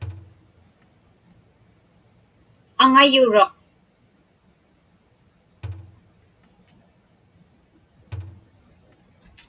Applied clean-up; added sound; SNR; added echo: none; Thump, thud; 15 dB; none.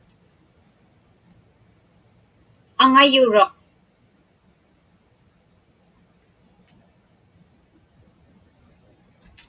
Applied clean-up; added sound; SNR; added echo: none; none; none; none.